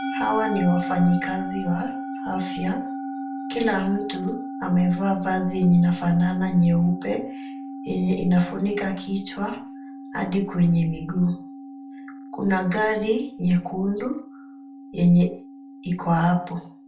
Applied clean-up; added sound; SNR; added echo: none; Musical instrument; 10 dB; reverberation time 0.3 s.